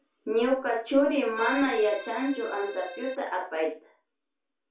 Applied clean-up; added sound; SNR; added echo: none; Accordion; 10 dB; reverberation time 0.3 s.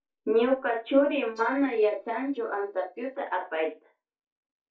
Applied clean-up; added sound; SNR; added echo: neural mask model DeepFilterNet 3.